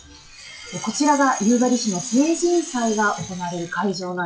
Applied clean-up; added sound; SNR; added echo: classical method WPE with log-MMSE.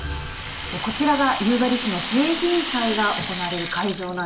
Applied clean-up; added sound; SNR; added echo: none; Rattle (instrument); 3 dB; reverberation time 1.7 s.